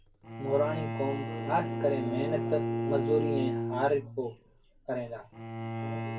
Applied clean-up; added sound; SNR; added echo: none; Bowed string instrument; 2 dB; reverberation time 0.2 s.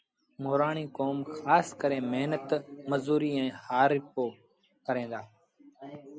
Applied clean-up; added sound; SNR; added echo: none; none; none; none.